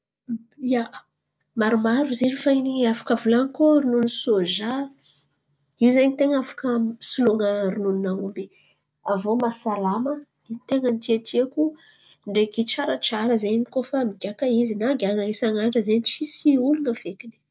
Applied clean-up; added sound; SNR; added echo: none; none; none; none.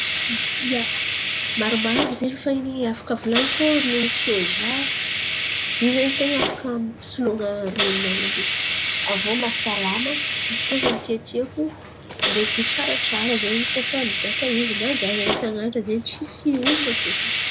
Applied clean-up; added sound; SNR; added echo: none; Hiss; -1 dB; none.